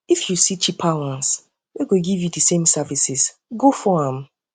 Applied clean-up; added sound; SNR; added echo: none; none; none; none.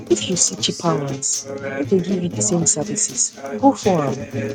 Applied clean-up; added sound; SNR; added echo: neural mask model RNNoise.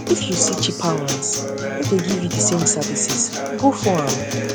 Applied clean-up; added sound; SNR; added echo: none; Acoustic guitar; 2 dB; none.